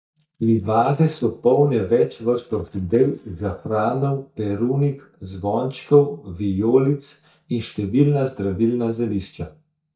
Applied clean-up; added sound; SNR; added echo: neural mask model DeepFilterNet 3.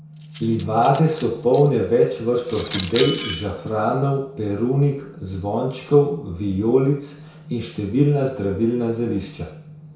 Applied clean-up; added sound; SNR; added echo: none; Cutlery, silverware; 14 dB; reverberation time 0.5 s.